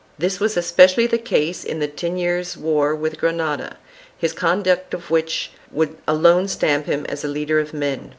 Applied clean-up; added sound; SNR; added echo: none; none; none; none.